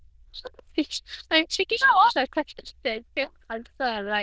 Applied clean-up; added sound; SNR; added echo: neural diffusion model UNIVERSE++.